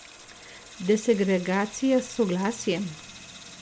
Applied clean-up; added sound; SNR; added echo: none; Sink (filling or washing) / Water tap, faucet; 18 dB; none.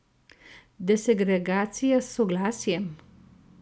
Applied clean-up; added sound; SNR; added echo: none; none; none; none.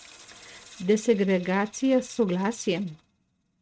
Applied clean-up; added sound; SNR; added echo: neural mask model RNNoise.